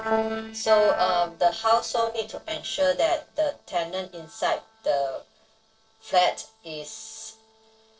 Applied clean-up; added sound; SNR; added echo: neural separator model SepFormer DNS4.